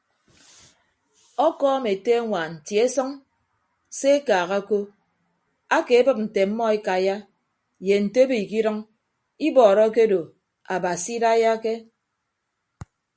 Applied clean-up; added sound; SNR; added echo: none; none; none; none.